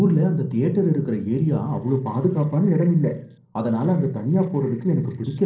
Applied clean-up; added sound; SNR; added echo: neural separator model SepFormer DNS4.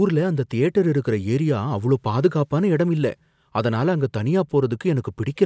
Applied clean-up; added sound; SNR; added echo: none; none; none; none.